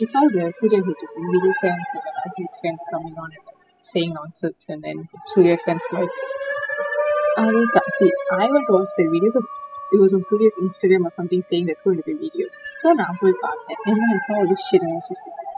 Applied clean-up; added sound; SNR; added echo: classical method spectral subtraction.